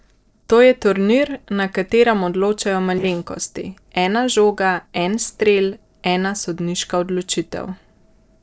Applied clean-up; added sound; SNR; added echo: neural separator model SepFormer DNS4.